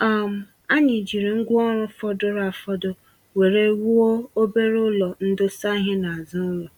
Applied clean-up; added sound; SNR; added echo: none; none; none; none.